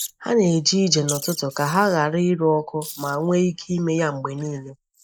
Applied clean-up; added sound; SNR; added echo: neural mask model Resemble Enhance denoiser.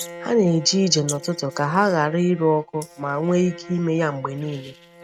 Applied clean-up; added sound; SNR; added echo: neural mask model RNNoise.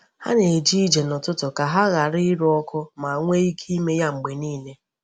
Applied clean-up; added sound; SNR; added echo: none; none; none; none.